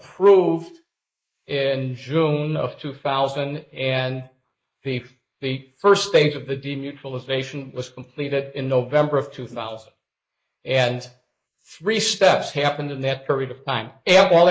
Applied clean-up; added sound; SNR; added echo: neural mask model Resemble Enhance denoiser.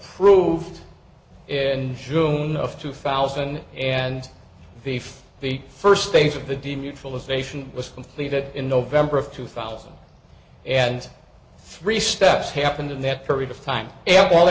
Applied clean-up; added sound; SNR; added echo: none; none; none; none.